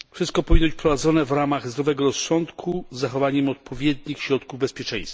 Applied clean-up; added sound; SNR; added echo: none; none; none; none.